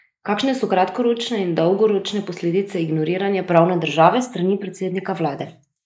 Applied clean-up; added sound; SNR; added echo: neural mask model Resemble Enhance denoiser.